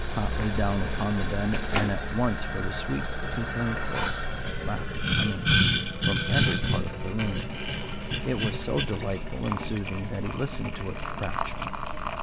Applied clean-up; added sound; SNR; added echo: none; Boiling; -5 dB; none.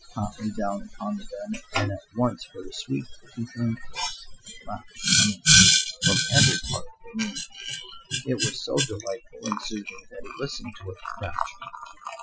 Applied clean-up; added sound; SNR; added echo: classical method Wiener filter.